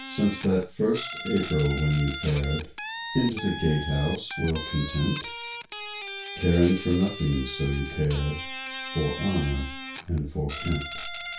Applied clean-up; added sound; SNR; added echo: none; Guitar; 10 dB; reverberation time 0.2 s.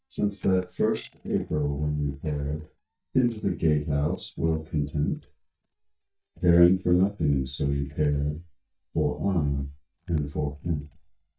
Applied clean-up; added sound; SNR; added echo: neural mask model DeepFilterNet 3.